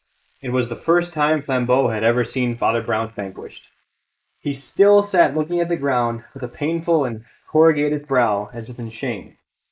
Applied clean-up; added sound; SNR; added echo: neural mask model Resemble Enhance denoiser.